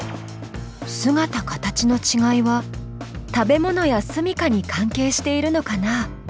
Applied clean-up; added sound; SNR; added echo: none; none; none; none.